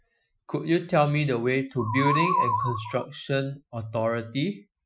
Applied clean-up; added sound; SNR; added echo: classical method Wiener filter.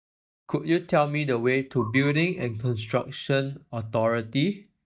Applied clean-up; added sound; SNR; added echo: neural mask model DeepFilterNet 3.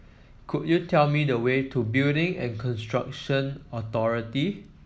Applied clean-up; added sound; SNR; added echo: none; none; none; none.